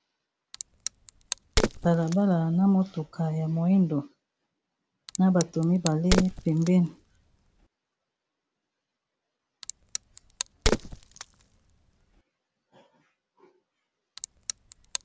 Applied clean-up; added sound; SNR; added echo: none; Crack; 6 dB; none.